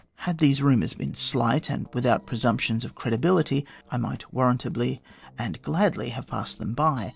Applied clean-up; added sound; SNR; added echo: neural separator model SepFormer DNS4.